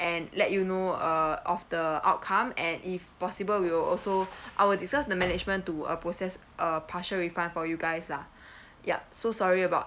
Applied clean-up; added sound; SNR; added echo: none; none; none; none.